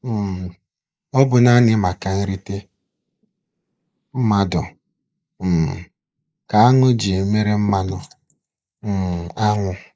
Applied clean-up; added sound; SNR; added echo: neural mask model Resemble Enhance denoiser.